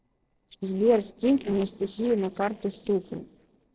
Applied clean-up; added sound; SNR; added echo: neural separator model SepFormer DNS4.